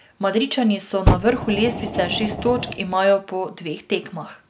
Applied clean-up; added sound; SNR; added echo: none; Fire; 3 dB; none.